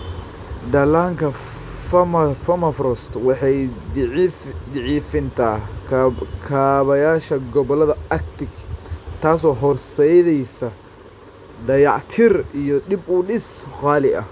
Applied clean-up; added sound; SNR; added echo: none; none; none; none.